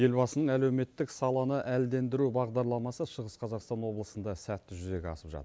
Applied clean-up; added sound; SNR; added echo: none; none; none; none.